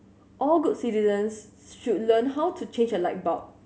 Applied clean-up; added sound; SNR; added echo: none; none; none; none.